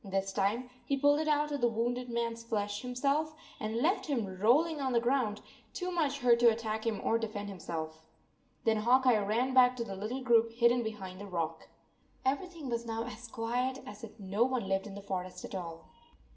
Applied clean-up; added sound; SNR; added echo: none; none; none; reverberation time 0.5 s.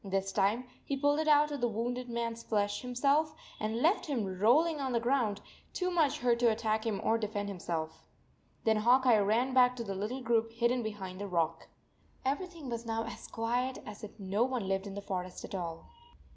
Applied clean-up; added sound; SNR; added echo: none; none; none; none.